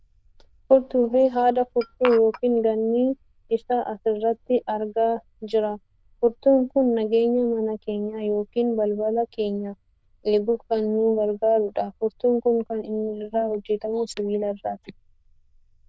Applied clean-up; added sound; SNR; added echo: neural diffusion model UNIVERSE++.